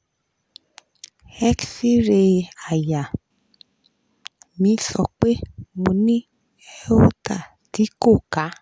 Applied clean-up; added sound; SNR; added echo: none; none; none; none.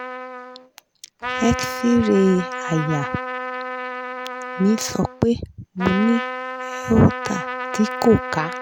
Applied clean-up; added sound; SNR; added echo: none; Trumpet; 7 dB; none.